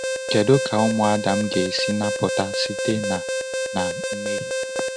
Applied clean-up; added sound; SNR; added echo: none; Alarm; 2 dB; none.